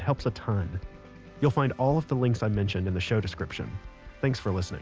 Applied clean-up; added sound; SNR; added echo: none; none; none; none.